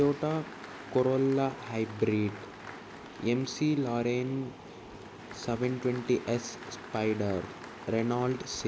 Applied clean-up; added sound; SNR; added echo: none; Applause; 18 dB; none.